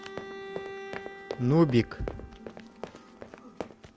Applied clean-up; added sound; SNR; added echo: none; Run + Bowed string instrument; 10 dB; none.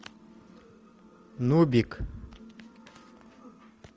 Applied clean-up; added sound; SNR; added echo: none; none; none; none.